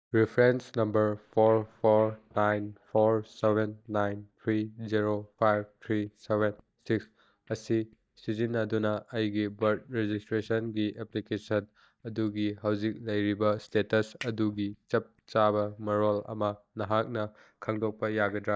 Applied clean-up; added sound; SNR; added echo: neural mask model DeepFilterNet 3.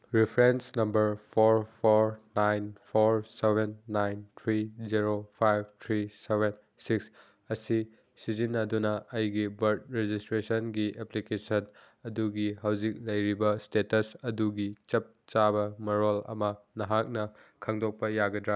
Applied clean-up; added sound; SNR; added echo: none; none; none; none.